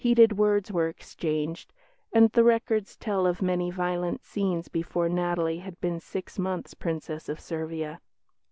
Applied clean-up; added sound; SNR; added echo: none; none; none; none.